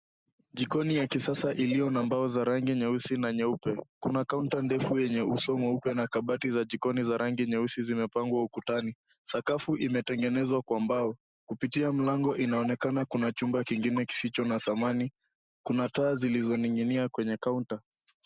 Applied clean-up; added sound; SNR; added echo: none; none; none; none.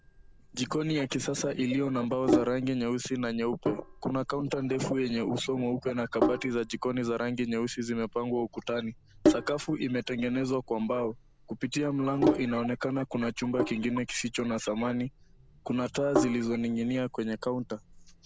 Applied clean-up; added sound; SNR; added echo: none; Sink (filling or washing); 5 dB; none.